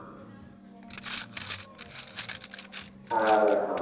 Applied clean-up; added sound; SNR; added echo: none; Coin (dropping); 11 dB; reverberation time 1.1 s.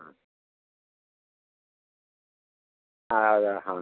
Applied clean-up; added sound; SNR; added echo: none; none; none; none.